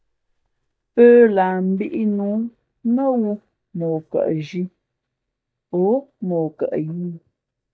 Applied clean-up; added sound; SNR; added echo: neural mask model DeepFilterNet 3.